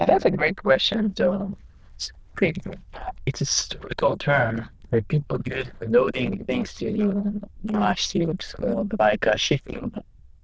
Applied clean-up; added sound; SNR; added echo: neural diffusion model UNIVERSE++.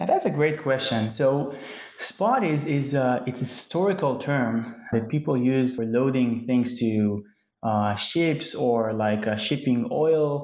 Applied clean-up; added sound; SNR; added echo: none; none; none; none.